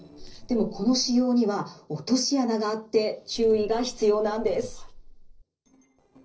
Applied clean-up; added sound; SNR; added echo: neural separator model SepFormer DNS4.